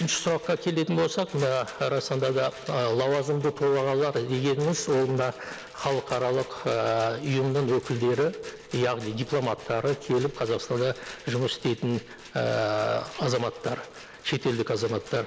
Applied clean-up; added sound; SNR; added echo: none; Rattle; 20 dB; none.